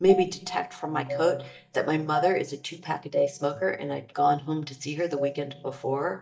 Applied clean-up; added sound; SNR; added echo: neural mask model DeepFilterNet 3.